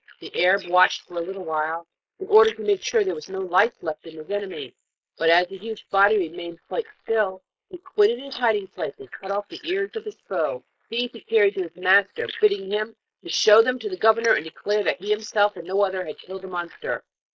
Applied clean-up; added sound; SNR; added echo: neural mask model Resemble Enhance denoiser.